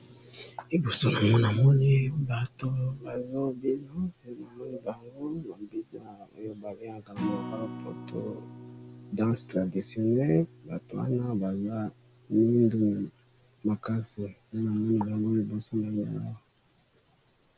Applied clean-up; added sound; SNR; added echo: none; Acoustic guitar; 19 dB; none.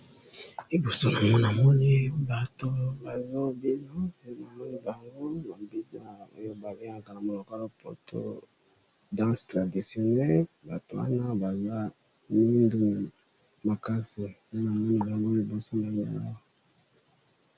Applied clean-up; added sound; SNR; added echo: none; none; none; none.